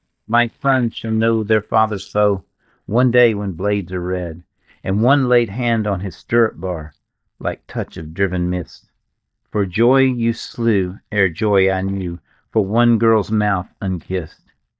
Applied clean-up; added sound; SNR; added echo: neural mask model DeepFilterNet 3.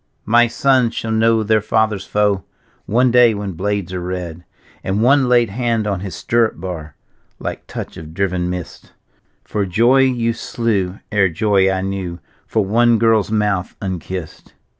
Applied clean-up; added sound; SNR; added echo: none; none; none; none.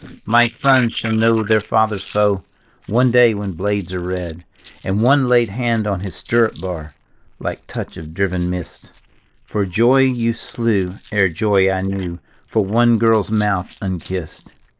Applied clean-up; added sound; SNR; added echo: neural mask model Resemble Enhance denoiser.